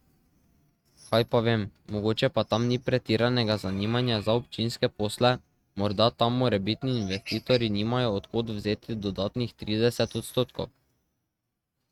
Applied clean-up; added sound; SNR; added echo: neural mask model RNNoise.